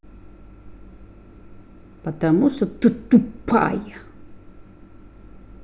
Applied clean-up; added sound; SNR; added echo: none; none; none; none.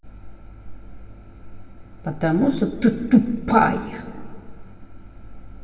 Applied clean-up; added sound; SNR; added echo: none; none; none; reverberation time 1.9 s.